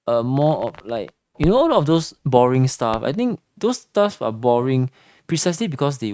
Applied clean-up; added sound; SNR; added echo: neural mask model RNNoise.